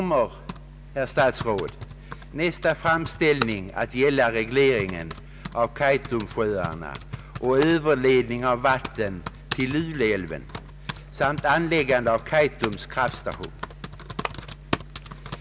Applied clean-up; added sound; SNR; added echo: none; Typing; 11 dB; none.